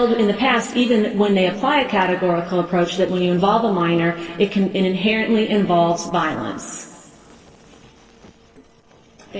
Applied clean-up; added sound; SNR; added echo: neural separator model SepFormer DNS4.